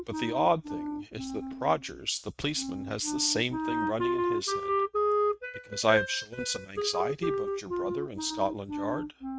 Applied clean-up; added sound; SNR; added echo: neural mask model RNNoise.